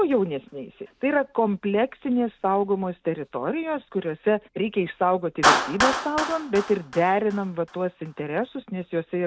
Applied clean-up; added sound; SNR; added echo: none; Clapping; 6 dB; none.